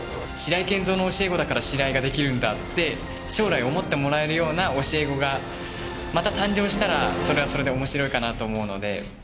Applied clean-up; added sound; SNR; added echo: none; none; none; none.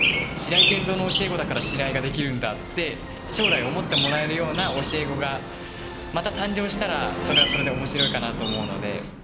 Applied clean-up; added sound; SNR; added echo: none; Chirp, tweet; 0 dB; none.